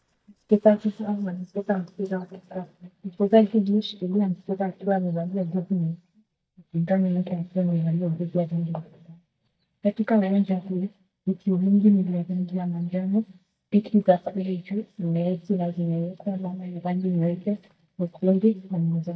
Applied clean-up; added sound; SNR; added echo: neural mask model DeepFilterNet 3.